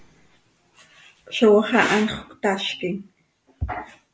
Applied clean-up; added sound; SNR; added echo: none; none; none; none.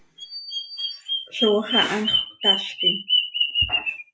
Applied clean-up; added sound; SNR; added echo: classical method log-MMSE.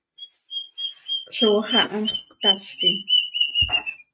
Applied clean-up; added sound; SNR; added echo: neural mask model RNNoise.